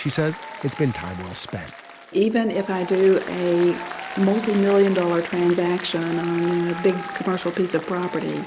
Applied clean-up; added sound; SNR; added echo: none; Applause; 13 dB; none.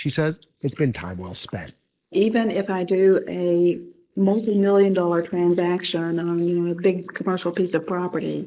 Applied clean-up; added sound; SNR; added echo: neural mask model Resemble Enhance denoiser.